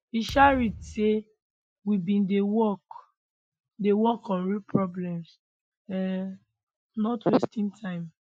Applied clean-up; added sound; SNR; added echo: classical method Wiener filter.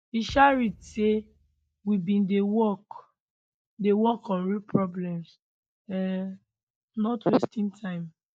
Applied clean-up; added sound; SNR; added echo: neural mask model DeepFilterNet 3.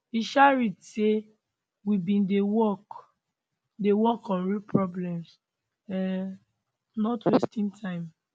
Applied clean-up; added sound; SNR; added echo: none; none; none; none.